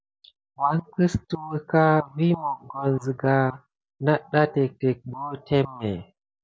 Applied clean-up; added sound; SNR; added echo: none; none; none; none.